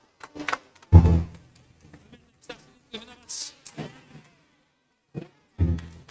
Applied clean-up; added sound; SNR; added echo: neural mask model RNNoise.